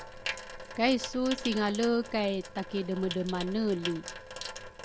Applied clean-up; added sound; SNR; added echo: none; Sink (filling or washing) / Water tap, faucet; 10 dB; none.